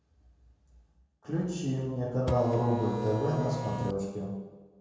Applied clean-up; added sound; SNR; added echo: none; Printer; 2 dB; reverberation time 1.2 s.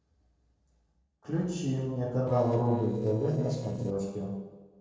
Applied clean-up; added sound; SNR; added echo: neural separator model SepFormer DNS4.